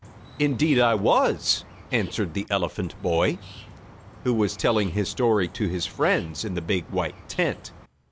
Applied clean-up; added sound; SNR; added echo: none; Bird; 19 dB; none.